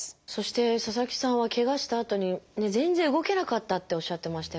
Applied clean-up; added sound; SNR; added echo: none; none; none; none.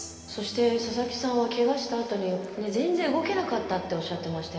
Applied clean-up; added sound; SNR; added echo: none; Organ; 20 dB; reverberation time 2.5 s.